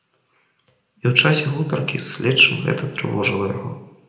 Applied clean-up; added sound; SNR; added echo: none; none; none; reverberation time 0.7 s.